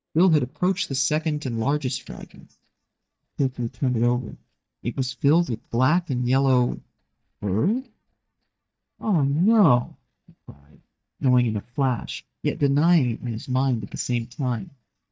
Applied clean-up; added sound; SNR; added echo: neural mask model DeepFilterNet 3.